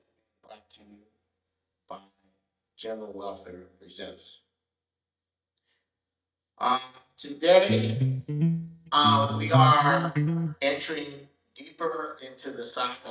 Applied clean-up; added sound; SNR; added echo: neural mask model DeepFilterNet 3.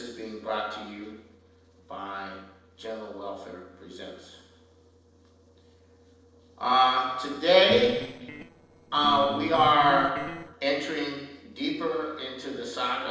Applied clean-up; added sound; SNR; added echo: neural separator model SepFormer DNS4.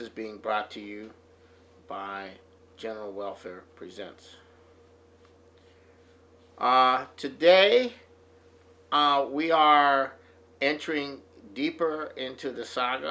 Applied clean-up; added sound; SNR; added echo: none; none; none; none.